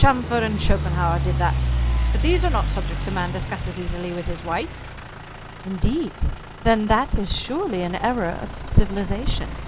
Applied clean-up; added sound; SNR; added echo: none; Idling / Truck; 3 dB; none.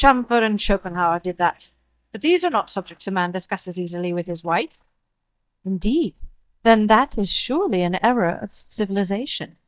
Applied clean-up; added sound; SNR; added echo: neural mask model DeepFilterNet 3.